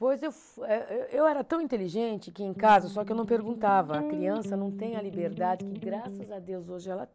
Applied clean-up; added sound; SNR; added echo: none; Electric guitar; 8 dB; none.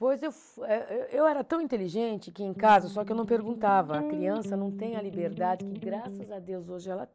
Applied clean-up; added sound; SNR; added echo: neural mask model DeepFilterNet 3.